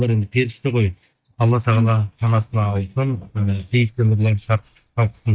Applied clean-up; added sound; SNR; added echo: neural mask model DeepFilterNet 3.